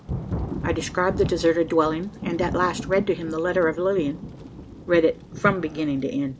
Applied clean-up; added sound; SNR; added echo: none; Thunder / Rain; 9 dB; none.